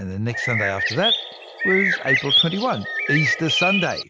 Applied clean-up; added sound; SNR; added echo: none; Bird; -2 dB; none.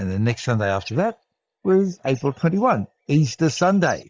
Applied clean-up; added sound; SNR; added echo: neural mask model DeepFilterNet 3.